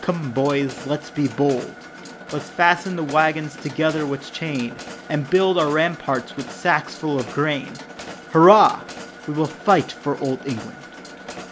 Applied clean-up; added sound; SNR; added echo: none; Mechanisms; 16 dB; none.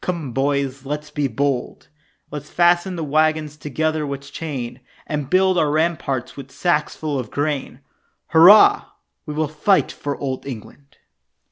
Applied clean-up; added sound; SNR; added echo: none; none; none; none.